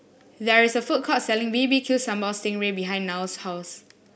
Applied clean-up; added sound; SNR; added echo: none; none; none; none.